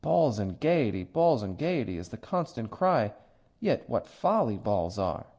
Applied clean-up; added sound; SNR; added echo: none; none; none; none.